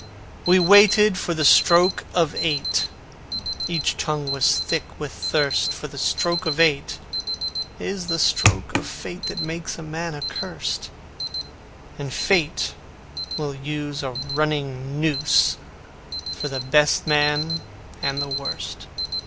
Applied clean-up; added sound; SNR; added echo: none; Alarm; 5 dB; none.